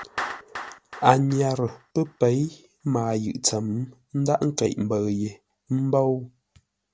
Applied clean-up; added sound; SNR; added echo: none; Clapping; 18 dB; none.